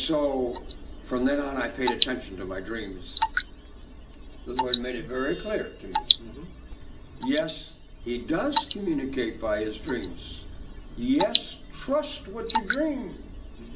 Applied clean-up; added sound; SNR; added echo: none; Drip / Water; 5 dB; reverberation time 0.4 s.